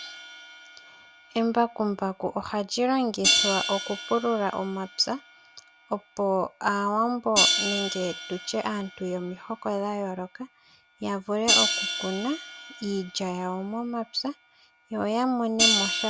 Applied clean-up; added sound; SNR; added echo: none; Hi-hat; 2 dB; none.